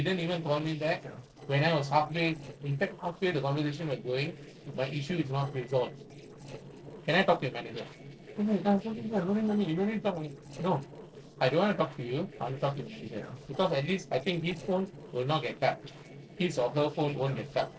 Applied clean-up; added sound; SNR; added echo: neural separator model SepFormer DNS4.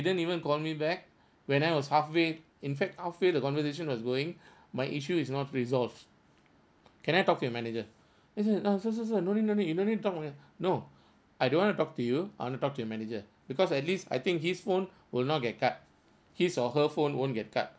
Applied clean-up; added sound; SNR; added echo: none; none; none; none.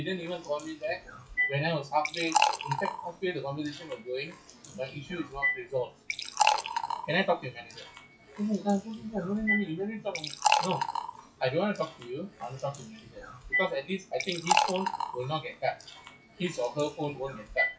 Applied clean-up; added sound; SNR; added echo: classical method WPE with log-MMSE.